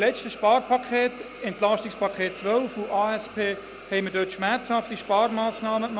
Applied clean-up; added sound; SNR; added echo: none; Hiss; 16 dB; none.